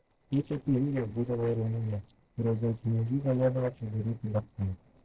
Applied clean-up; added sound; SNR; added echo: neural separator model SepFormer DNS4.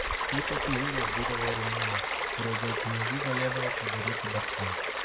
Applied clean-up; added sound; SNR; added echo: none; Stream; -4 dB; reverberation time 0.3 s.